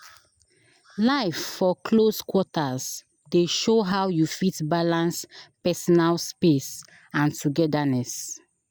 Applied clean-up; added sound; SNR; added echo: none; none; none; none.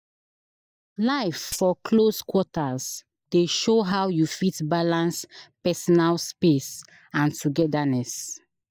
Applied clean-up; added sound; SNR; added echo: neural mask model DeepFilterNet 3.